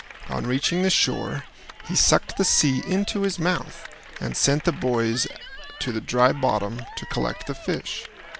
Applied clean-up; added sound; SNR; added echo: none; Cheering / Clapping; 16 dB; none.